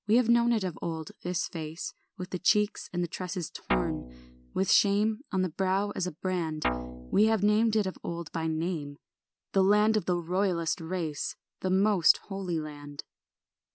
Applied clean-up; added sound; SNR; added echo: none; Guitar; 6 dB; none.